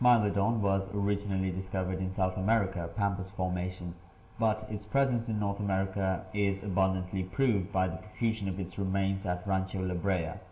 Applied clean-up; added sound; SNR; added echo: none; none; none; reverberation time 0.8 s.